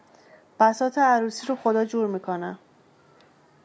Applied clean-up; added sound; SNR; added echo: none; none; none; none.